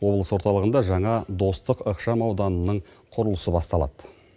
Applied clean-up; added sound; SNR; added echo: none; none; none; none.